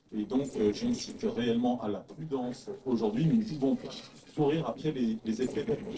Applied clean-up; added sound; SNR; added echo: neural separator model SepFormer DNS4.